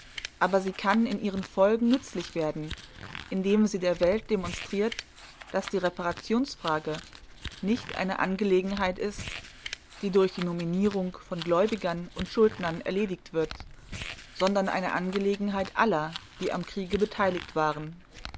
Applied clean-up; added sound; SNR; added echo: none; Crumpling, crinkling; 15 dB; none.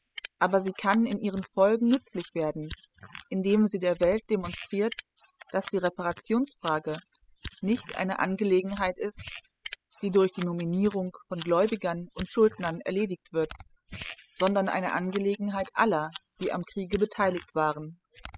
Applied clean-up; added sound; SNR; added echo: classical method spectral subtraction.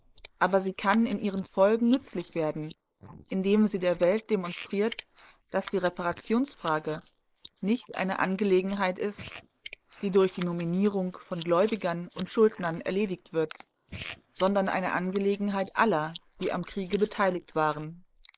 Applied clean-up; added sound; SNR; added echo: neural mask model Resemble Enhance denoiser.